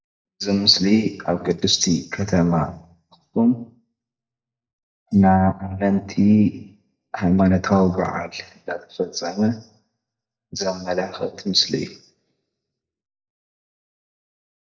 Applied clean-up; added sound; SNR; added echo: neural mask model DeepFilterNet 3.